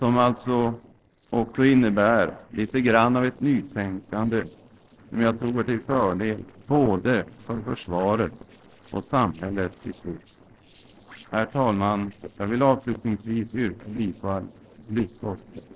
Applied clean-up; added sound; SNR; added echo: neural separator model SepFormer DNS4.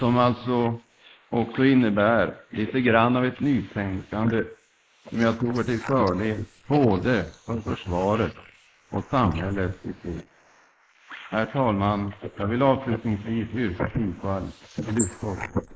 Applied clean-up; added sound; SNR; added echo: neural mask model Resemble Enhance denoiser.